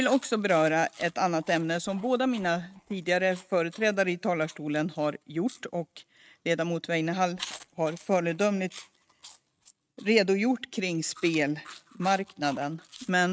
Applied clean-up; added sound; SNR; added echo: neural mask model RNNoise.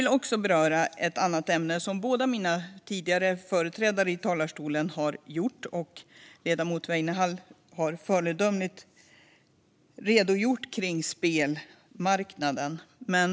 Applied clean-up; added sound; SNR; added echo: none; none; none; none.